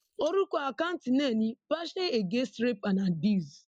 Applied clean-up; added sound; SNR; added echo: neural mask model Resemble Enhance denoiser.